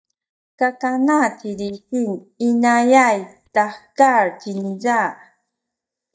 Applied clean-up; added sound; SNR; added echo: neural mask model DeepFilterNet 3.